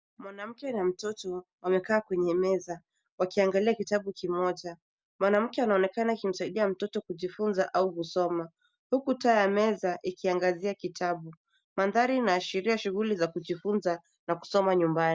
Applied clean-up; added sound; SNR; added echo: none; none; none; none.